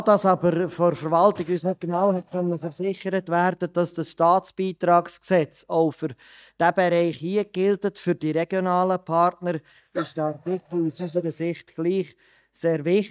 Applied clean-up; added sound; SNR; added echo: neural mask model DeepFilterNet 3.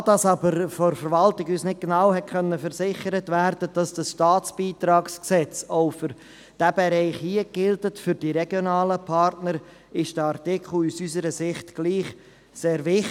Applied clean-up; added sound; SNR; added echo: none; none; none; none.